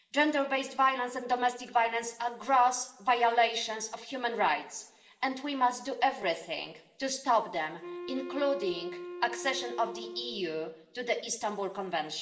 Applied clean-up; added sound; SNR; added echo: none; Wind instrument, woodwind instrument; 11 dB; reverberation time 0.6 s.